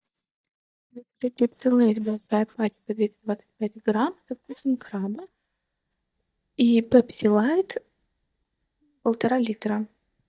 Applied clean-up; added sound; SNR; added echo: neural mask model DeepFilterNet 3.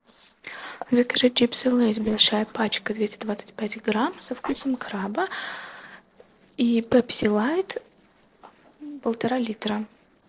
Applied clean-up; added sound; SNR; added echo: neural separator model SepFormer DNS4.